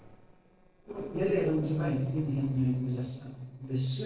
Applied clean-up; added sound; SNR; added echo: neural separator model SepFormer DNS4.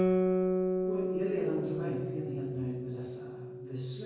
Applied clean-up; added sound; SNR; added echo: none; Guitar; -5 dB; reverberation time 1.3 s.